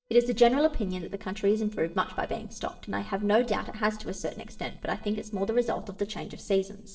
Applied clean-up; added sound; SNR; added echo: neural separator model SepFormer DNS4.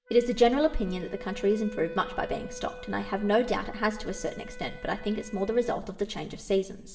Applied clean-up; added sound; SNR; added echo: none; Wind instrument, woodwind instrument; 17 dB; reverberation time 0.8 s.